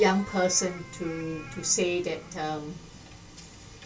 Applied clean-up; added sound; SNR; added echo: none; Meow; 18 dB; reverberation time 0.2 s.